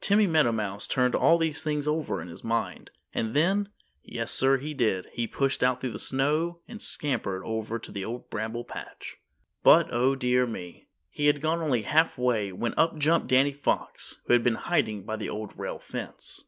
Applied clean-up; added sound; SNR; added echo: none; none; none; none.